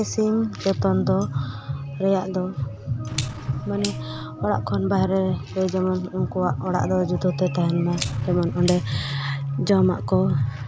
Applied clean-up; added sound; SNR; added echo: none; Clock; 15 dB; none.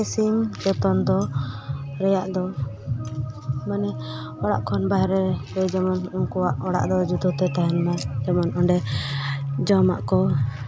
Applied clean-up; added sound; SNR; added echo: none; none; none; none.